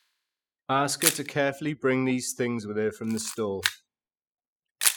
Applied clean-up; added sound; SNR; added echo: classical method spectral subtraction.